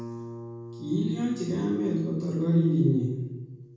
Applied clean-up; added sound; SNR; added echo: none; Guitar; 16 dB; reverberation time 1.2 s.